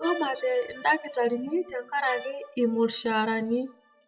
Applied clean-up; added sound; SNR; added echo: classical method WPE with log-MMSE.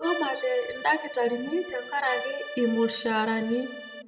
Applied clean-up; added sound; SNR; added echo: none; Accordion; 10 dB; reverberation time 1.3 s.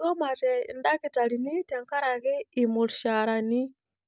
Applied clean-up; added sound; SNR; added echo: none; none; none; none.